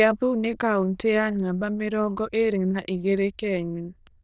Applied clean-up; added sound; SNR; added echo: neural diffusion model UNIVERSE++.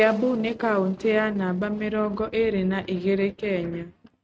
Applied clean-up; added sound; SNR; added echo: neural mask model RNNoise.